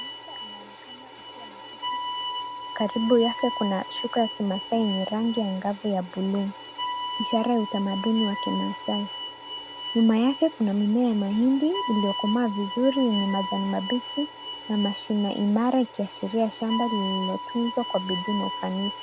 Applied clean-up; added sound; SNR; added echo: none; Bowed string instrument; 8 dB; none.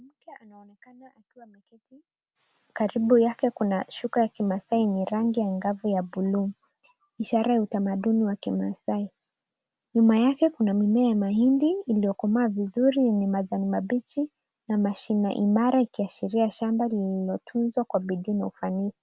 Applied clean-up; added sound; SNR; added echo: none; none; none; none.